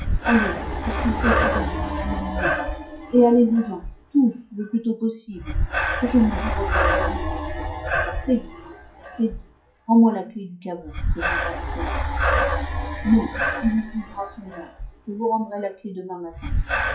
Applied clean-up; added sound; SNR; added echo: classical method WPE with log-MMSE.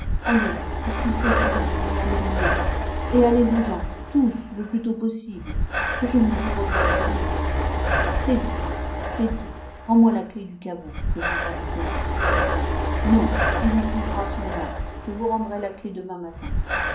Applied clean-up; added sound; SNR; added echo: none; Breathing; -1 dB; reverberation time 0.6 s.